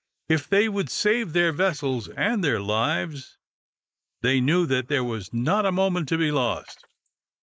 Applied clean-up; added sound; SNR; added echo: neural mask model Resemble Enhance denoiser.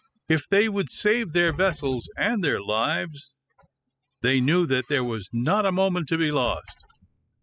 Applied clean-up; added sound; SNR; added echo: classical method spectral subtraction.